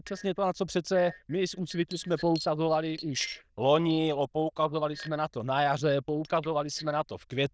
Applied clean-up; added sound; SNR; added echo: neural diffusion model UNIVERSE++.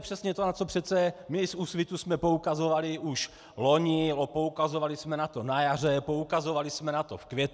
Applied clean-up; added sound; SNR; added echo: none; none; none; none.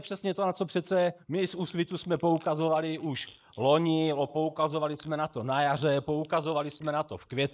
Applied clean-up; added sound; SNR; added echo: neural mask model Resemble Enhance denoiser.